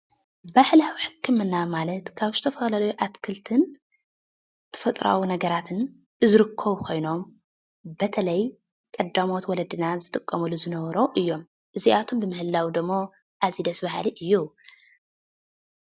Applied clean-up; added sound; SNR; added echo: none; none; none; none.